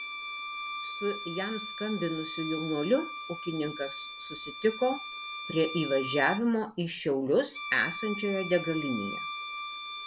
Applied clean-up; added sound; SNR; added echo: none; Bowed string instrument; 8 dB; none.